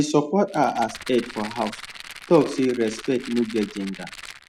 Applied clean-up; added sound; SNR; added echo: none; Rattle; 16 dB; none.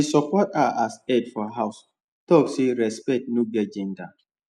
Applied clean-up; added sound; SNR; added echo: none; none; none; none.